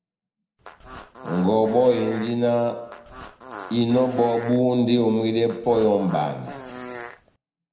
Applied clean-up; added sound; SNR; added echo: none; Fart; 16 dB; reverberation time 0.8 s.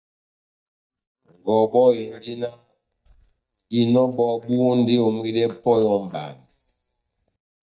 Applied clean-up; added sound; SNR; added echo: neural mask model DeepFilterNet 3.